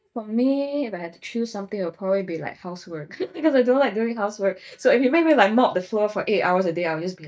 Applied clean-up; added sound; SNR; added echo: neural mask model DeepFilterNet 3.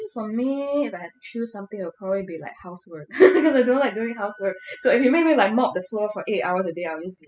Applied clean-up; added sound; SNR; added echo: classical method spectral subtraction.